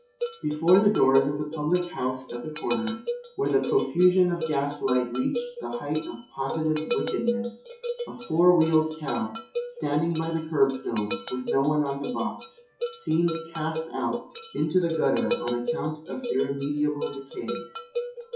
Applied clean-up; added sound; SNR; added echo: classical method WPE with log-MMSE.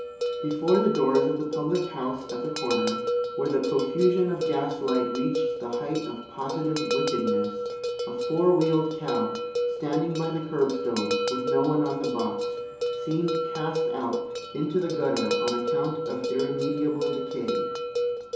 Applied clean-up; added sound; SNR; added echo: none; Bell; 2 dB; reverberation time 2.8 s.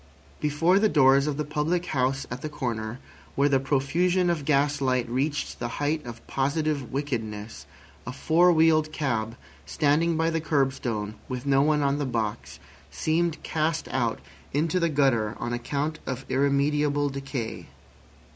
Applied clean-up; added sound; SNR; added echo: none; none; none; none.